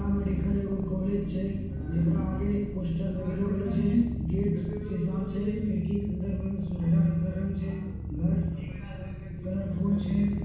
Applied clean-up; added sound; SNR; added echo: none; Purr; 6 dB; reverberation time 1.2 s.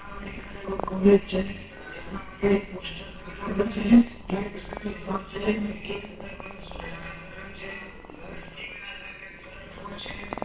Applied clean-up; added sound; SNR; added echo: neural separator model SepFormer WHAMR!.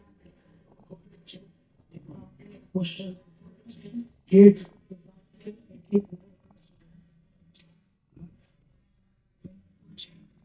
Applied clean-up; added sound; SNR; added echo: neural mask model DeepFilterNet 3.